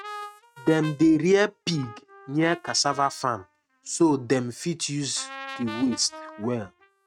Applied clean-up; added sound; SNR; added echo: neural mask model RNNoise.